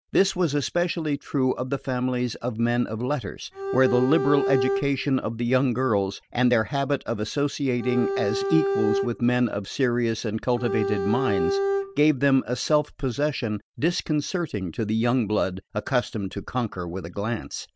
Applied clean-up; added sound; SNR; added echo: none; Bowed string instrument; 2 dB; none.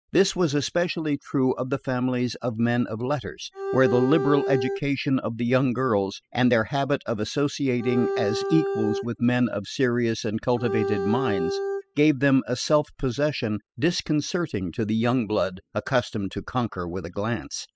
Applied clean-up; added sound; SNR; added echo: classical method spectral subtraction.